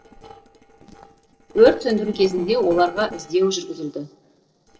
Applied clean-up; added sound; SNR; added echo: neural separator model SepFormer DNS4.